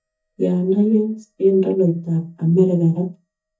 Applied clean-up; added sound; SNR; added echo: neural mask model DeepFilterNet 3.